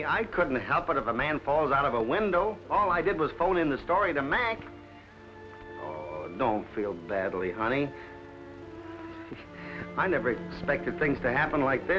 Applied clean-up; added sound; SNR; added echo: none; none; none; none.